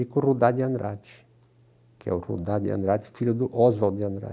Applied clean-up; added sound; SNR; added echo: none; none; none; none.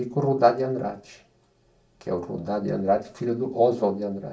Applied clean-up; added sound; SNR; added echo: none; none; none; reverberation time 0.3 s.